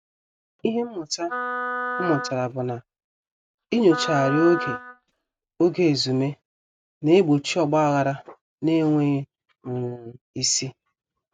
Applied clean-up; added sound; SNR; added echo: neural mask model RNNoise.